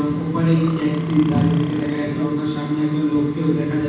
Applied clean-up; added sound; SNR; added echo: none; Burping, eructation; 20 dB; reverberation time 1.2 s.